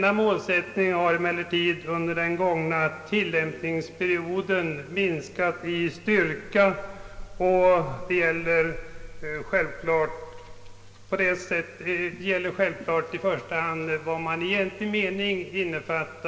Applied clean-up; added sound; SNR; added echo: none; Rain; 19 dB; reverberation time 1.3 s.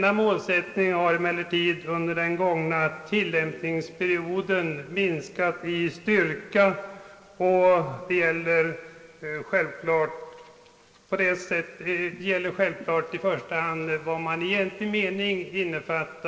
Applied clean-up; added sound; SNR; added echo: neural separator model SepFormer DNS4.